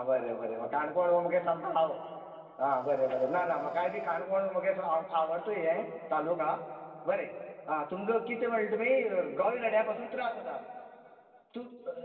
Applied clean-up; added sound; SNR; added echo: none; Wind instrument, woodwind instrument; 12 dB; reverberation time 2.8 s.